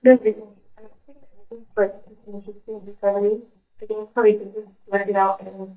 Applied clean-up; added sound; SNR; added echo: neural mask model DeepFilterNet 3.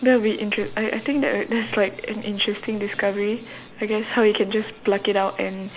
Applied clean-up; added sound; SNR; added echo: none; none; none; none.